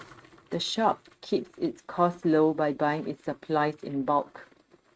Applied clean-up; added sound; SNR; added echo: neural mask model RNNoise.